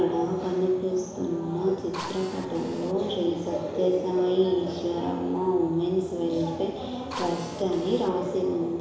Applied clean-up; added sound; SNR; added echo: none; Drill; 14 dB; reverberation time 1.0 s.